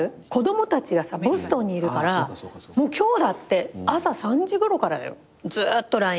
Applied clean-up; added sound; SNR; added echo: none; none; none; none.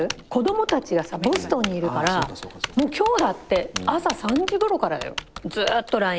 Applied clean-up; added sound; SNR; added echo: none; Typing; 12 dB; none.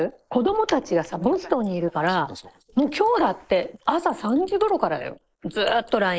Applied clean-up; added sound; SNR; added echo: neural mask model Resemble Enhance denoiser.